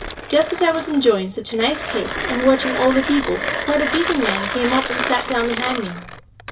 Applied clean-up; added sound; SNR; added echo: none; Mechanisms; 6 dB; reverberation time 0.1 s.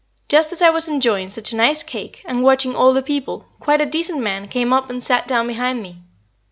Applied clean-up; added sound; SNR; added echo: none; none; none; none.